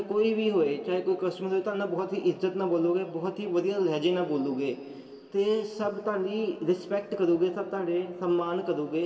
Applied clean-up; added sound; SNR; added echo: none; none; none; reverberation time 1.8 s.